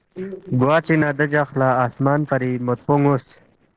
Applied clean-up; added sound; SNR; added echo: neural separator model SepFormer DNS4.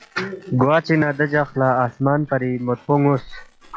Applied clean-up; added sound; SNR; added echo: classical method log-MMSE.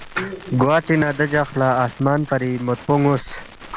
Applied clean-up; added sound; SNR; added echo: none; Crackle; 19 dB; none.